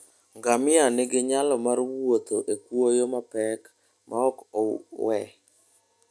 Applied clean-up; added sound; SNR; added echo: none; none; none; none.